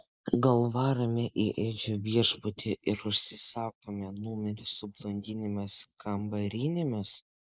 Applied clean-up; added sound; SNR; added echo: neural mask model Resemble Enhance denoiser.